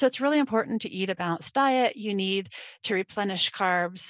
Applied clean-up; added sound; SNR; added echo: none; none; none; none.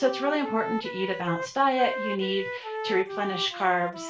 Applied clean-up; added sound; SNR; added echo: none; Wind instrument, woodwind instrument; 7 dB; reverberation time 0.3 s.